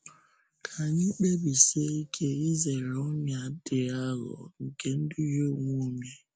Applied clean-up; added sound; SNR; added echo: none; none; none; none.